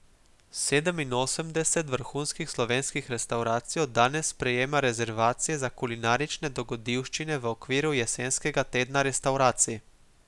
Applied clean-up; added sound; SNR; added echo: none; none; none; none.